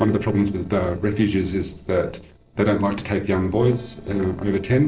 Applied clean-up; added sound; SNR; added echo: neural separator model SepFormer DNS4.